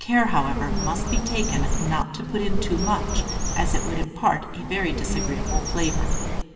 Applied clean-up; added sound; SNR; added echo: none; Bird; -1 dB; reverberation time 2.7 s.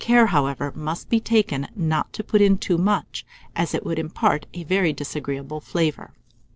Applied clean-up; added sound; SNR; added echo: none; none; none; none.